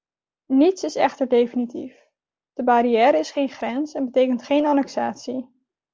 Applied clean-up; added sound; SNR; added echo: none; none; none; none.